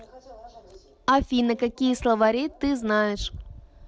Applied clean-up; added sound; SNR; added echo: none; none; none; none.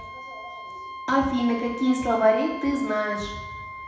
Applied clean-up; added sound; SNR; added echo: none; Wind instrument, woodwind instrument; 12 dB; reverberation time 0.8 s.